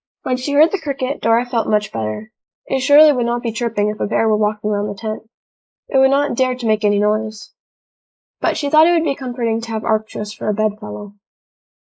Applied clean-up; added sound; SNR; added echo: neural mask model Resemble Enhance denoiser.